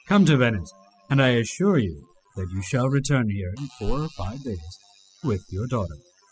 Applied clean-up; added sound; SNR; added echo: classical method spectral subtraction.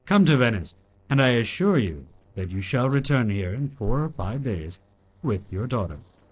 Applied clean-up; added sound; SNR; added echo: neural separator model SepFormer DNS4.